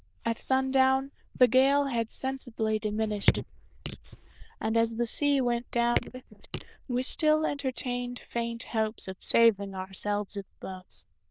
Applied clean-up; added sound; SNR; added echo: neural diffusion model UNIVERSE++.